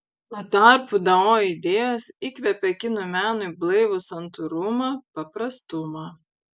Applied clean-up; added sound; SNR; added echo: none; none; none; none.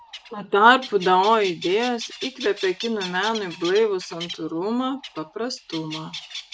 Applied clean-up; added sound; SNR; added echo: none; Bird; 14 dB; none.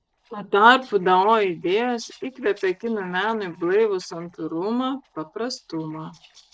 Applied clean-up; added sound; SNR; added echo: neural separator model SepFormer DNS4.